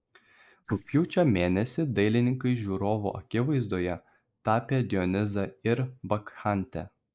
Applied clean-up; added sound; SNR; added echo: neural mask model Resemble Enhance denoiser.